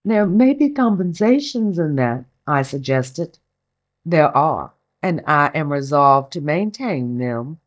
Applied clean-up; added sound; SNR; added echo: neural mask model DeepFilterNet 3.